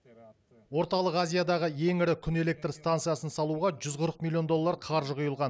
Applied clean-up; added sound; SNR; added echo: none; none; none; none.